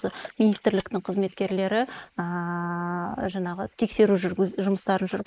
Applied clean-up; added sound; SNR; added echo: neural mask model Resemble Enhance denoiser.